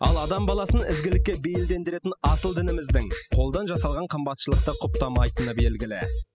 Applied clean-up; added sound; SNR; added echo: classical method spectral subtraction.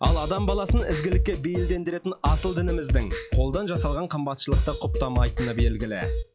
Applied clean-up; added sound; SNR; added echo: classical method log-MMSE.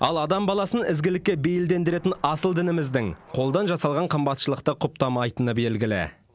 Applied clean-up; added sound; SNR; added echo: none; none; none; none.